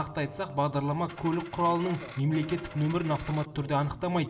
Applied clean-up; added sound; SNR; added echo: none; Coin (dropping); 15 dB; reverberation time 1.4 s.